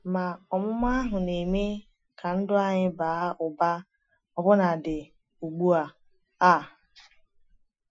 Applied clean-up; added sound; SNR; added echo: classical method Wiener filter.